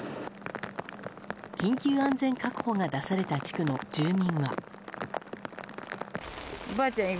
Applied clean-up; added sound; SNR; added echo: none; none; none; none.